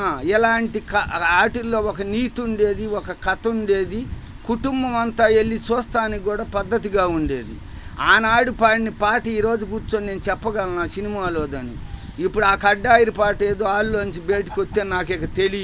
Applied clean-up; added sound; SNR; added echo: none; none; none; none.